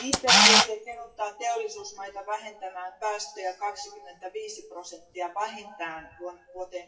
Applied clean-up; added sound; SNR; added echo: classical method WPE with log-MMSE.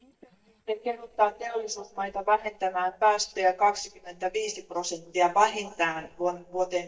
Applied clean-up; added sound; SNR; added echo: neural mask model DeepFilterNet 3.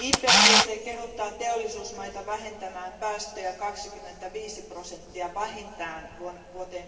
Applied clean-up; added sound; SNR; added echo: none; Camera; -5 dB; reverberation time 2.9 s.